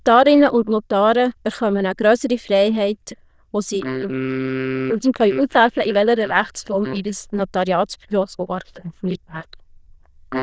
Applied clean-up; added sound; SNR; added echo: neural diffusion model UNIVERSE++.